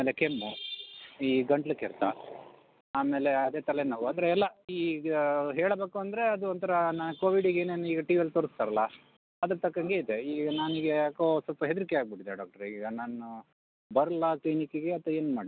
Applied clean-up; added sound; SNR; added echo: none; none; none; none.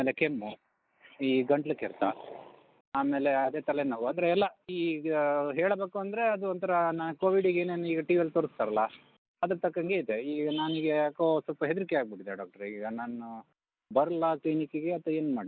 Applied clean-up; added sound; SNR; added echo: neural mask model Resemble Enhance denoiser.